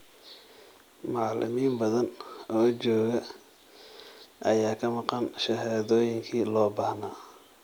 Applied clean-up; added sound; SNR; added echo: none; none; none; none.